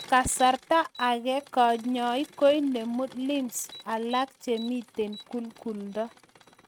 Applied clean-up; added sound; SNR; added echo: neural mask model RNNoise.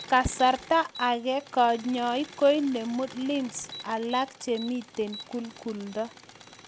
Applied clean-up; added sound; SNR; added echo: none; Engine / Mechanisms + Alarm; 17 dB; none.